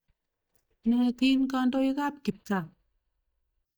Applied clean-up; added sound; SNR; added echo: neural mask model DeepFilterNet 3.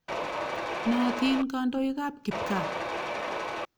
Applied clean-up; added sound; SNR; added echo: none; Mechanisms; 1 dB; none.